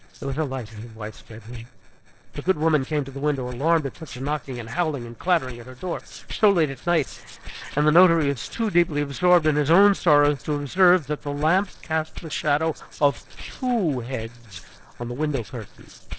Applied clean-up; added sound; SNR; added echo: neural separator model SepFormer DNS4.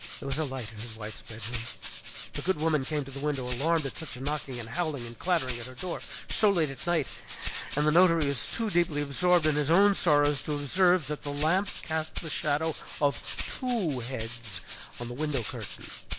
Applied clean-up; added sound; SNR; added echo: none; Rattle (instrument); -5 dB; none.